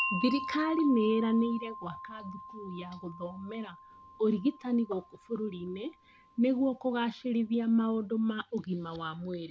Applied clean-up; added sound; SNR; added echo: none; Wind chime; 12 dB; none.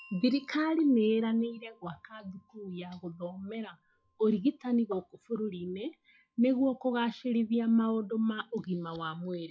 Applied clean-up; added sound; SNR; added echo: classical method log-MMSE.